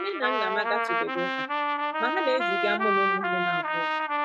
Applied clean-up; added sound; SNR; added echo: classical method log-MMSE.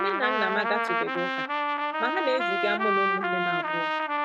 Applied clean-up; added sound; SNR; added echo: none; Trumpet; -4 dB; none.